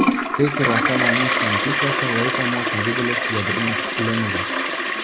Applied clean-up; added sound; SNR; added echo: none; Toilet flush; -4 dB; none.